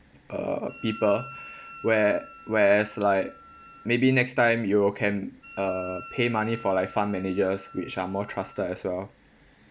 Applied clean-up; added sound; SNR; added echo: none; Wind instrument, woodwind instrument; 18 dB; none.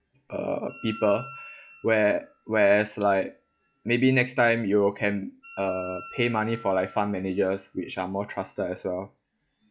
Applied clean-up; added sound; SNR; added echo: classical method log-MMSE.